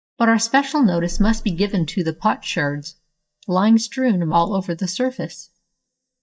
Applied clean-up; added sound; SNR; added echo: neural mask model DeepFilterNet 3.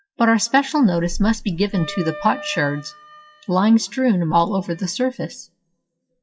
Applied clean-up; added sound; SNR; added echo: classical method WPE with log-MMSE.